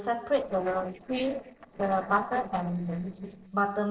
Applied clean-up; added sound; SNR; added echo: neural separator model SepFormer DNS4.